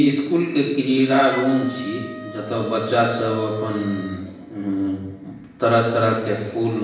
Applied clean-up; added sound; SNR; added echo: none; Wind instrument, woodwind instrument; 15 dB; reverberation time 0.9 s.